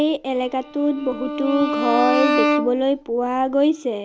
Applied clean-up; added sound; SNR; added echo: none; Bowed string instrument; 3 dB; none.